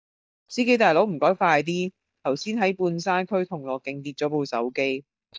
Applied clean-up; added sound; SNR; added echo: neural mask model DeepFilterNet 3.